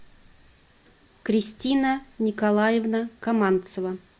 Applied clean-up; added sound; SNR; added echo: none; none; none; none.